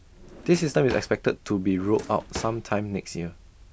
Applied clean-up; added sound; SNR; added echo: none; Drawer open or close; 15 dB; none.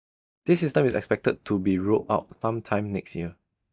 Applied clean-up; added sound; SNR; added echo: neural mask model DeepFilterNet 3.